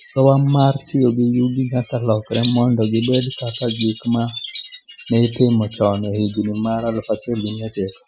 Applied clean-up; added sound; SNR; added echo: classical method Wiener filter.